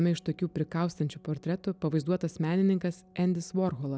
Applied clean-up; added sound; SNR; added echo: none; none; none; none.